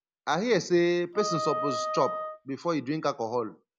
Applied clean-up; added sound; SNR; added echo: none; Wind instrument, woodwind instrument; 6 dB; none.